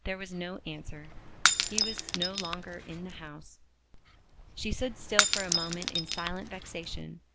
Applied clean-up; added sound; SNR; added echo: none; Shatter / Crushing; -5 dB; none.